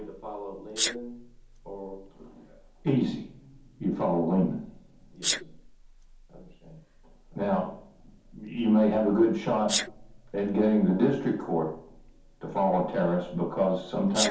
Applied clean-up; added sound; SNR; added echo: none; Sneeze; 11 dB; reverberation time 0.6 s.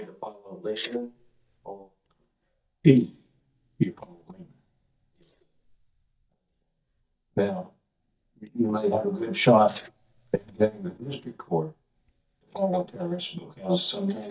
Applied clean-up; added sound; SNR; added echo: neural mask model DeepFilterNet 3.